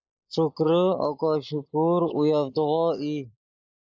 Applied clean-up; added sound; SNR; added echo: neural mask model Resemble Enhance denoiser.